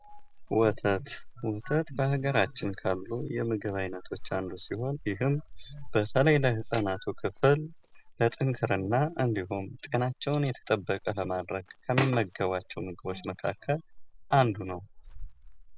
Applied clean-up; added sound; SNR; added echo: none; Chirp, tweet; 14 dB; none.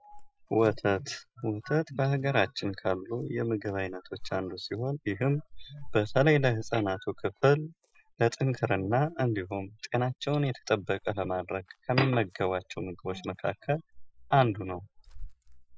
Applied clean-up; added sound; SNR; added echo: classical method Wiener filter.